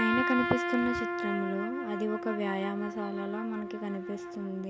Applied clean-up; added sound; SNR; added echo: none; Trumpet; 1 dB; none.